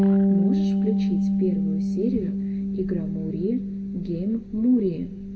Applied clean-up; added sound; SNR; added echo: none; Bass guitar; -3 dB; reverberation time 1.4 s.